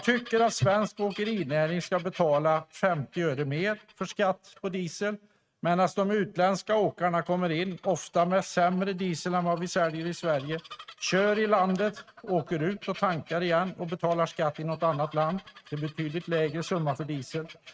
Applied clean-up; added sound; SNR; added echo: neural mask model RNNoise.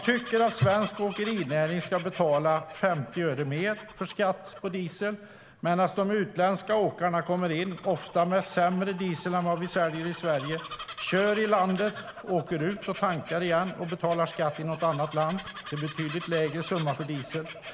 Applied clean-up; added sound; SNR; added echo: none; Bird vocalization, bird call, bird song; 15 dB; none.